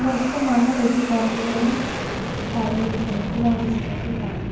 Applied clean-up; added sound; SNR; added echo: none; Fixed-wing aircraft, airplane; 4 dB; reverberation time 0.9 s.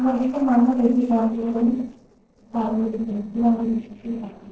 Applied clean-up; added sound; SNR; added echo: neural separator model SepFormer DNS4.